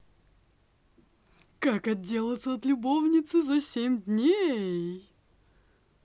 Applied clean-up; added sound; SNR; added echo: none; none; none; none.